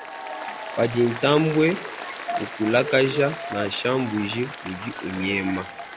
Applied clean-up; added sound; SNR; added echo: none; Applause; 11 dB; none.